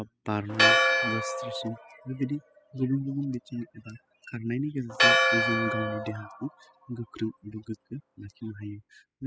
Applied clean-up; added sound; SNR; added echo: classical method spectral subtraction.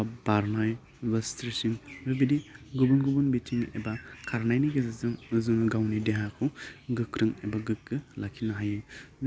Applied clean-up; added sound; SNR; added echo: none; none; none; none.